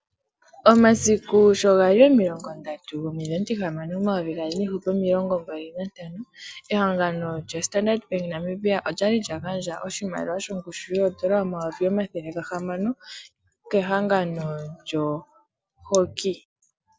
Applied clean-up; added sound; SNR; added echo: none; none; none; none.